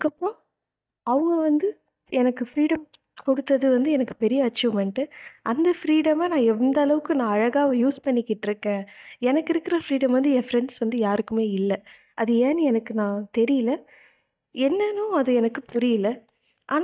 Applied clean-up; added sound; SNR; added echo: neural mask model DeepFilterNet 3.